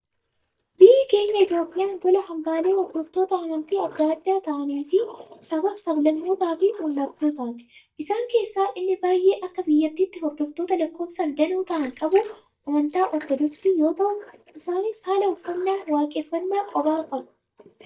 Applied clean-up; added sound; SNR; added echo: neural mask model DeepFilterNet 3.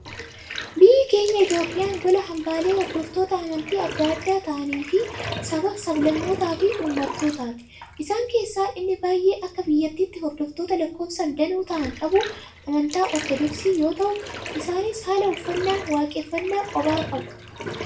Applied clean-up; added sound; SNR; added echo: none; Bathtub (filling or washing); 12 dB; reverberation time 0.3 s.